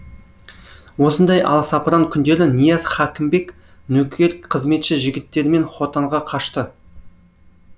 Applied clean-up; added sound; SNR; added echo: none; none; none; none.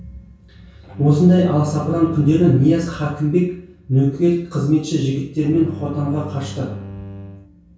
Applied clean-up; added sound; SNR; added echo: none; Bowed string instrument; 16 dB; reverberation time 0.6 s.